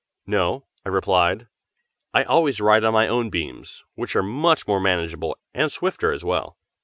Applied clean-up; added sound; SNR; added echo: none; none; none; none.